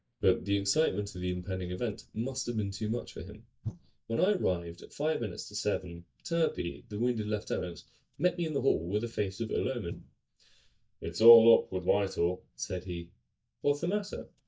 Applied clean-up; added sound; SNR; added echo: neural mask model DeepFilterNet 3.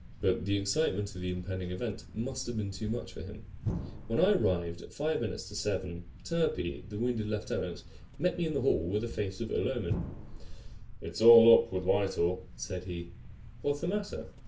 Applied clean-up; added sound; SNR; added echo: none; Thump, thud; 12 dB; reverberation time 0.2 s.